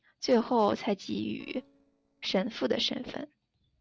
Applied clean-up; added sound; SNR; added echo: neural separator model SepFormer DNS4.